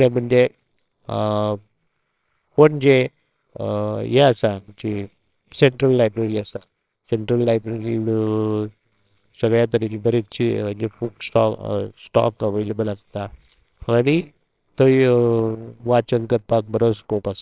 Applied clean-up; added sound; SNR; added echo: neural separator model SepFormer WHAMR!.